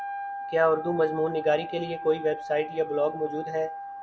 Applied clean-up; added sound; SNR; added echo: none; Wind instrument, woodwind instrument; 9 dB; none.